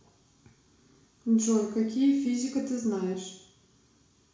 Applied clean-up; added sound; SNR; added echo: none; none; none; reverberation time 0.6 s.